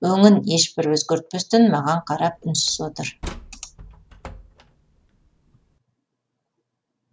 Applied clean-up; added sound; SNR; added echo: none; Slam; 19 dB; none.